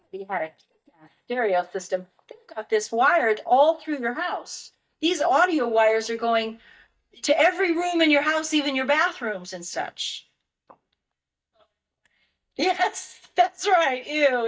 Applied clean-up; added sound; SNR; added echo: neural mask model DeepFilterNet 3.